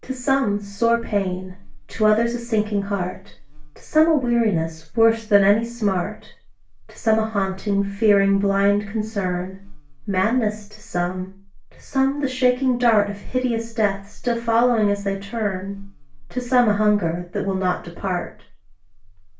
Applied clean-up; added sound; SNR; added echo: none; Buzz; 16 dB; reverberation time 0.3 s.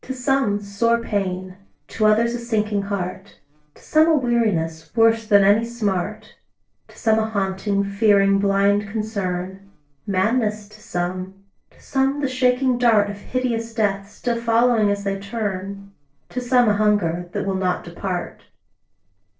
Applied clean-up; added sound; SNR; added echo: neural separator model SepFormer DNS4.